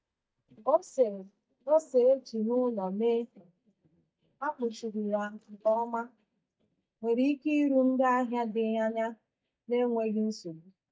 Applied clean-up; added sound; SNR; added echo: neural mask model DeepFilterNet 3.